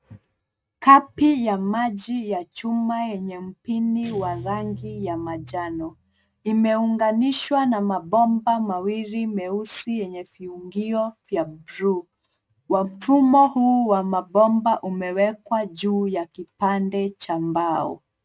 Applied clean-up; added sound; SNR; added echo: neural mask model RNNoise.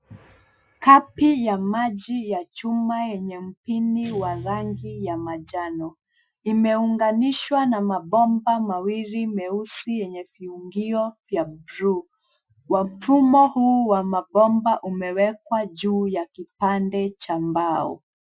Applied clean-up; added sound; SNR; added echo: classical method Wiener filter.